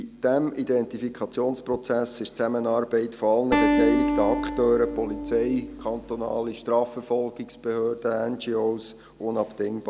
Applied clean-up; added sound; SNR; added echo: none; Acoustic guitar; 2 dB; none.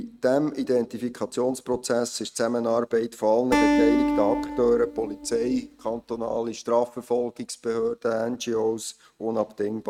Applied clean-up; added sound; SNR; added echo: neural mask model RNNoise.